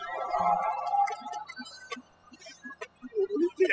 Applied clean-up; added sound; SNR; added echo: classical method spectral subtraction.